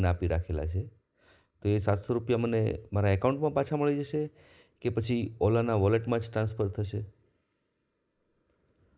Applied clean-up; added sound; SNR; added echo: neural mask model Resemble Enhance denoiser.